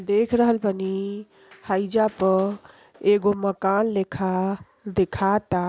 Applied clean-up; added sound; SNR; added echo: none; none; none; none.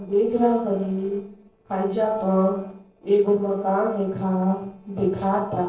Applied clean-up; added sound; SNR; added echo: neural separator model SepFormer DNS4.